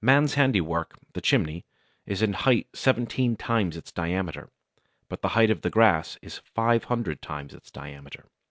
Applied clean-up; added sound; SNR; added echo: none; none; none; none.